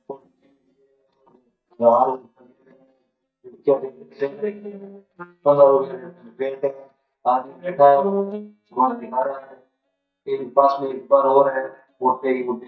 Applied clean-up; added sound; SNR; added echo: neural mask model DeepFilterNet 3.